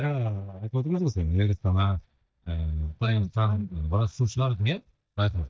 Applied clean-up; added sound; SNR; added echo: neural mask model DeepFilterNet 3.